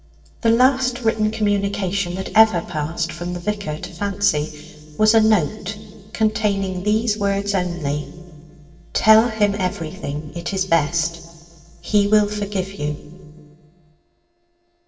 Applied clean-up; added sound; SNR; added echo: neural separator model SepFormer DNS4.